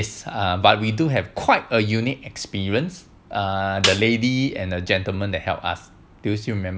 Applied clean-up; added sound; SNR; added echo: none; Snare drum; 6 dB; none.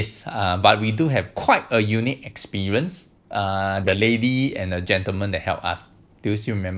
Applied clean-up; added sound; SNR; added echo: neural separator model SepFormer DNS4.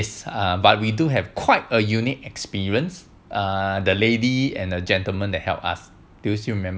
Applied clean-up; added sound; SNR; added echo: none; none; none; none.